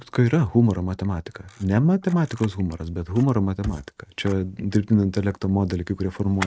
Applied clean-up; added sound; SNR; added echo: neural mask model RNNoise.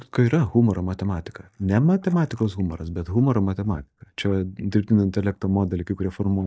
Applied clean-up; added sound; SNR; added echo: neural mask model DeepFilterNet 3.